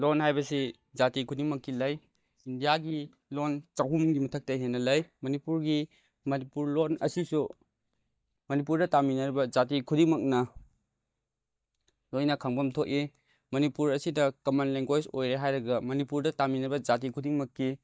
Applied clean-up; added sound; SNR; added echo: neural mask model DeepFilterNet 3.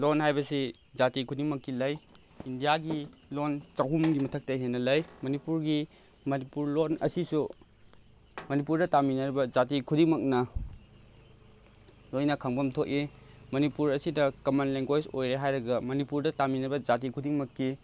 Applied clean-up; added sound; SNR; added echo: none; none; none; none.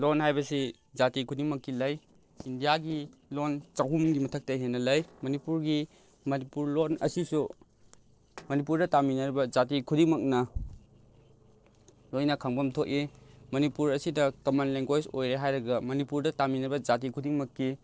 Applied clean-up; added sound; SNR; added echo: neural separator model SepFormer DNS4.